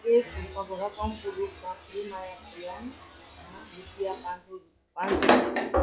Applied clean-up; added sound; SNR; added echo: classical method log-MMSE.